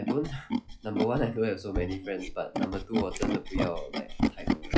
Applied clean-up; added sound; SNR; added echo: classical method log-MMSE.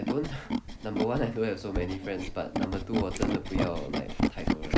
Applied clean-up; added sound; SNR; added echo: none; Tools; -2 dB; none.